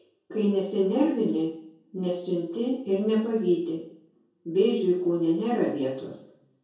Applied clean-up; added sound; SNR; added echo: none; none; none; reverberation time 0.6 s.